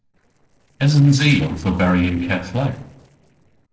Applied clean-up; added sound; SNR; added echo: neural separator model SepFormer DNS4.